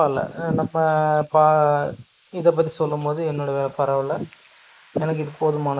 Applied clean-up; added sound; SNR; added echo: neural mask model Resemble Enhance denoiser.